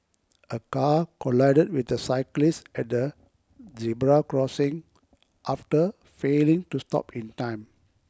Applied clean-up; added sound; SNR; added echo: none; none; none; none.